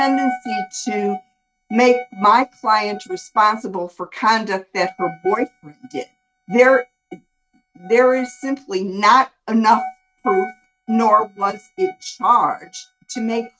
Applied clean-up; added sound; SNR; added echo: neural mask model RNNoise.